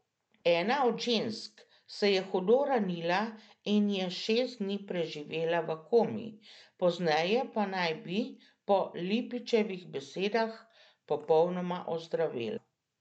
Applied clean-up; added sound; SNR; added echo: none; none; none; none.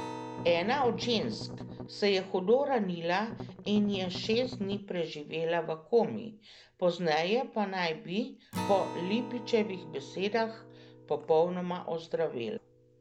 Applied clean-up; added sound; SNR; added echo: none; Acoustic guitar + Strum; 13 dB; none.